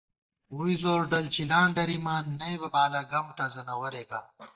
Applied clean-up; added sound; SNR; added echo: neural mask model DeepFilterNet 3.